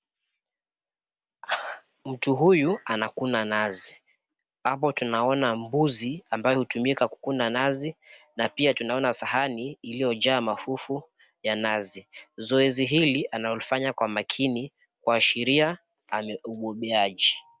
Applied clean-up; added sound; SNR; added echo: none; none; none; none.